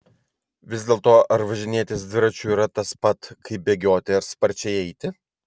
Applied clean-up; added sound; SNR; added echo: none; none; none; none.